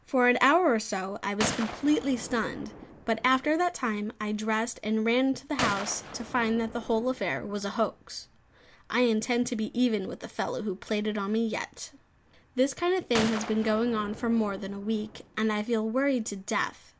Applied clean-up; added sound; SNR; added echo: none; Gunshot, gunfire; 11 dB; none.